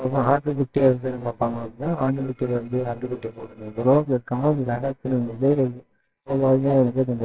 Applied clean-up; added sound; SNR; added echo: neural separator model SepFormer WHAMR!.